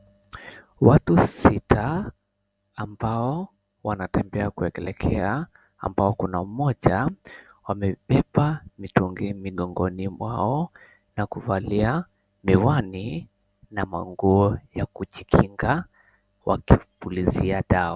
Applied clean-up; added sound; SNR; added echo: none; none; none; none.